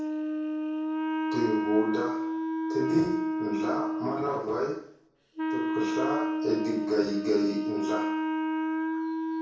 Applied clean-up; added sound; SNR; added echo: none; Wind instrument, woodwind instrument; -2 dB; reverberation time 0.6 s.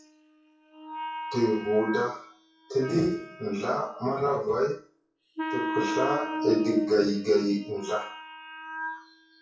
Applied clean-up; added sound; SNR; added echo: classical method WPE with log-MMSE.